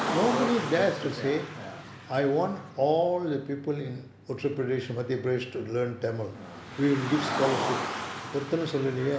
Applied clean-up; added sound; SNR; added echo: none; Car; 8 dB; none.